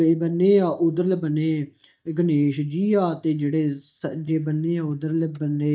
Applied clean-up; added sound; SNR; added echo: neural mask model DeepFilterNet 3.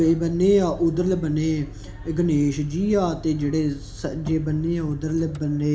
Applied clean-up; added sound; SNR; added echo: none; Motor vehicle (road); 15 dB; reverberation time 0.4 s.